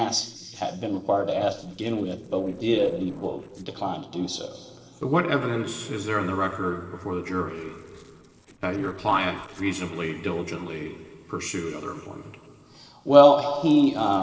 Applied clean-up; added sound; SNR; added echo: neural separator model SepFormer DNS4.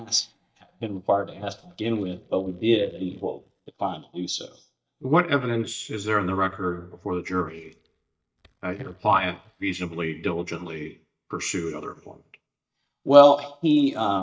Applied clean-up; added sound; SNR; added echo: neural mask model DeepFilterNet 3.